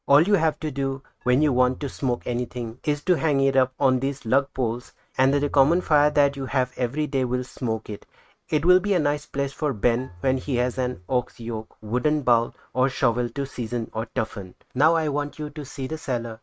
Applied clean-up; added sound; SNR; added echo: neural mask model RNNoise.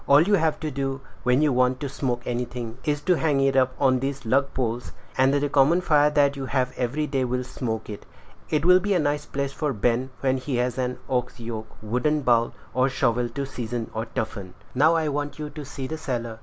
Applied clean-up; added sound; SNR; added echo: none; none; none; none.